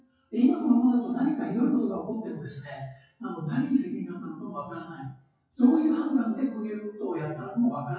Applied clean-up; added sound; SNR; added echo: classical method WPE with log-MMSE.